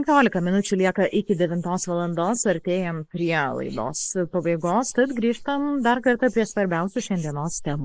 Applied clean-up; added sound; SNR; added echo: neural mask model Resemble Enhance denoiser.